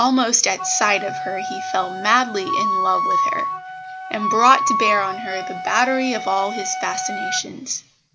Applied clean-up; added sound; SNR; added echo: none; Wind instrument, woodwind instrument; 3 dB; none.